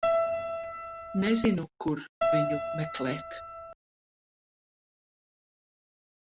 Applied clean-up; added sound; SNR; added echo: none; Keyboard (musical); -3 dB; none.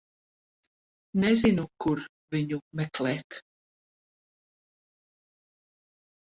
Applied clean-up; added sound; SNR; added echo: none; none; none; none.